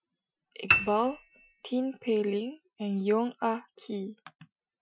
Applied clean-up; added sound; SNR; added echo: classical method Wiener filter.